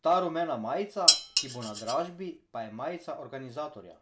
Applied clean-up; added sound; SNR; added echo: none; Dishes, pots, and pans; -5 dB; none.